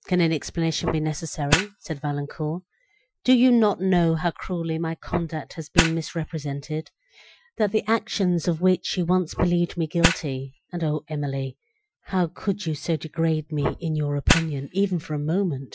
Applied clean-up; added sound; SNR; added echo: classical method Wiener filter.